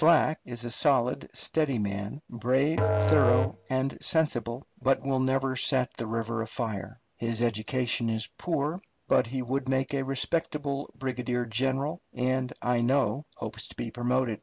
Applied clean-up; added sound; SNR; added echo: none; Musical instrument; 1 dB; none.